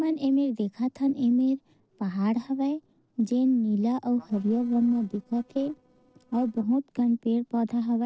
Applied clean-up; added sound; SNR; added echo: neural separator model SepFormer DNS4.